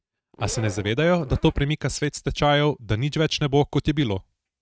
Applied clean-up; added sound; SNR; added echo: neural mask model RNNoise.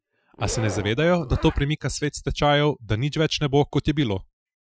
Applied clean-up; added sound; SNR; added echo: classical method Wiener filter.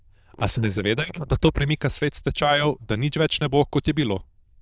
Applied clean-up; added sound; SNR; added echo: neural diffusion model UNIVERSE++.